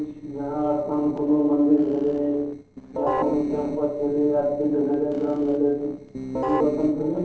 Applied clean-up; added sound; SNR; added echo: neural separator model SepFormer DNS4.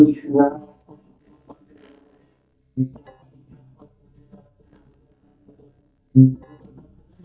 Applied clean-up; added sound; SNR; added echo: neural mask model DeepFilterNet 3.